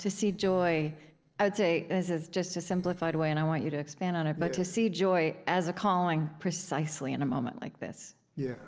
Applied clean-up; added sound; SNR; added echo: neural separator model SepFormer DNS4.